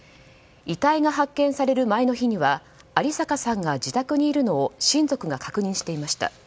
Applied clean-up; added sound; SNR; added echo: none; none; none; none.